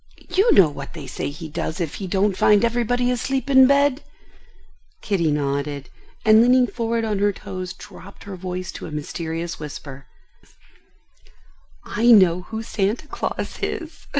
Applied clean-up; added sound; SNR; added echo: none; none; none; none.